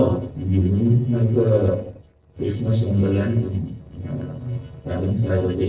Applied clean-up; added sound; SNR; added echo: neural separator model SepFormer DNS4.